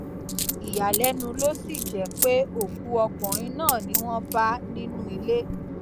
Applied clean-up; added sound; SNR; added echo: none; Coin (dropping) + Train; 2 dB; none.